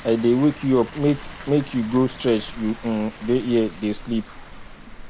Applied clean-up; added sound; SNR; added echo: none; Water; 16 dB; none.